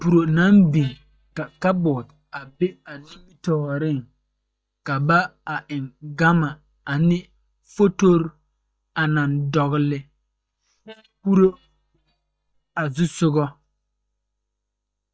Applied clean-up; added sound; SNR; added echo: neural mask model DeepFilterNet 3.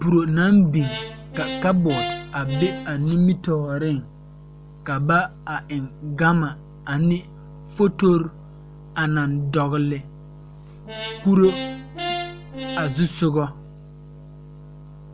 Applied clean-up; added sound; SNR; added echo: none; Brass instrument; 10 dB; none.